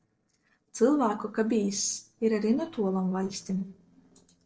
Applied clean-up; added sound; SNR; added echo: neural separator model SepFormer DNS4.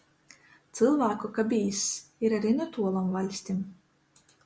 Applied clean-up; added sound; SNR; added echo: none; none; none; none.